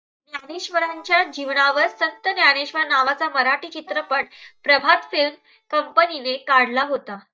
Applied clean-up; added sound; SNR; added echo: neural mask model DeepFilterNet 3.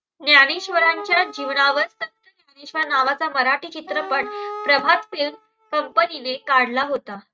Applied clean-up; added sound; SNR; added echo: neural mask model RNNoise.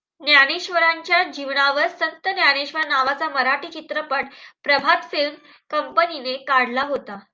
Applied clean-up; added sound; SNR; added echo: none; none; none; none.